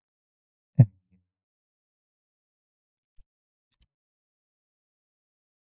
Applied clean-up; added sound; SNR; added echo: neural mask model DeepFilterNet 3.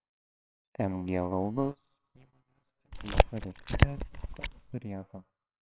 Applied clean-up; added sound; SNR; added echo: neural separator model SepFormer WHAMR!.